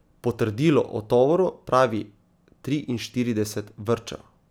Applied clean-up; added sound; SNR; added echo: none; none; none; none.